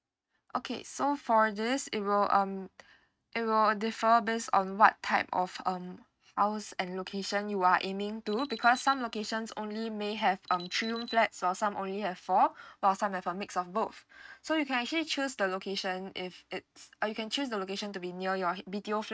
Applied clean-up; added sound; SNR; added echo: neural mask model RNNoise.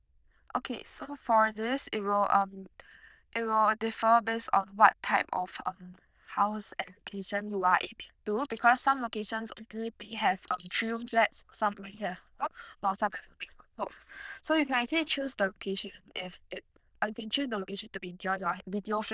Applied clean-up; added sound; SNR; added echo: neural diffusion model UNIVERSE++.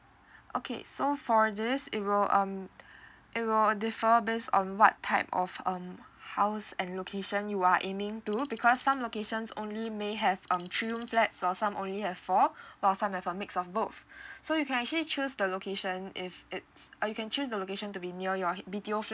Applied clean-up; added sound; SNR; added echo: none; Alarm; 17 dB; none.